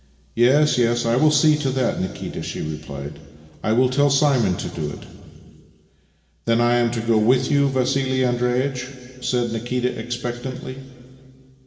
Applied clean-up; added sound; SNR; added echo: none; none; none; reverberation time 2.2 s.